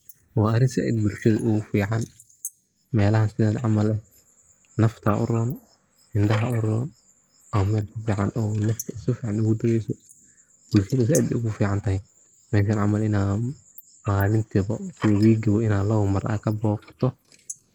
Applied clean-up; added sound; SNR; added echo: neural mask model Resemble Enhance denoiser.